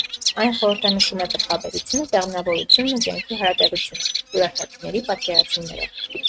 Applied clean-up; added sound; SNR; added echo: neural mask model RNNoise.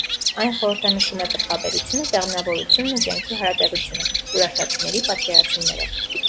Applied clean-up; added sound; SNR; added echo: none; Bird vocalization, bird call, bird song; -3 dB; none.